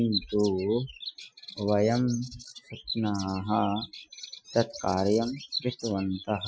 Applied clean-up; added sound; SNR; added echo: classical method Wiener filter.